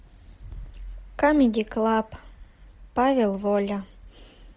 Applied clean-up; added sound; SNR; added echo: none; none; none; none.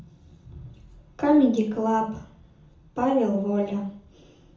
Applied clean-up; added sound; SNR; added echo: none; none; none; reverberation time 0.6 s.